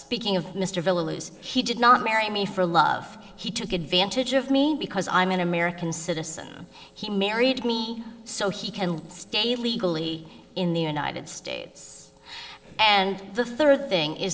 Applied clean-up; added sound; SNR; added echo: neural separator model SepFormer DNS4.